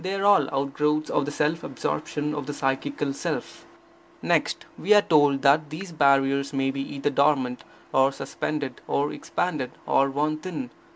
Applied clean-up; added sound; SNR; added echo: none; none; none; none.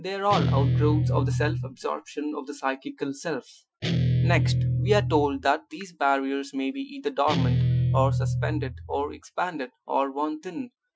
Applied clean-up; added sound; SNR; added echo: classical method Wiener filter.